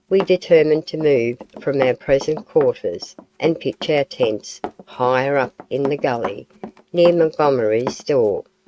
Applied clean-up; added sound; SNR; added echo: neural mask model RNNoise.